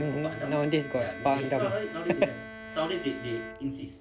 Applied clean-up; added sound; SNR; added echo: none; Bowed string instrument; 12 dB; none.